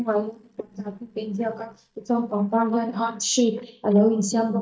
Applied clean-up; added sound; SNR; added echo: neural mask model DeepFilterNet 3.